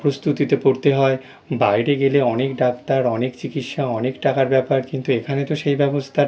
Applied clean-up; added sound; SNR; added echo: none; none; none; none.